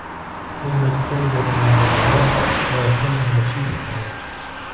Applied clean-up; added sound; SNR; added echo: none; Car passing by / Truck; 2 dB; none.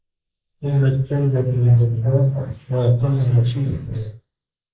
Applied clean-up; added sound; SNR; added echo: neural mask model Resemble Enhance denoiser.